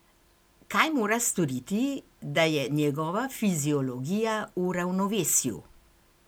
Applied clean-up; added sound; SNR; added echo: none; none; none; none.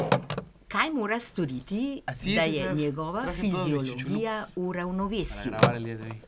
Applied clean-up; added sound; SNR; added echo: none; Telephone; 2 dB; none.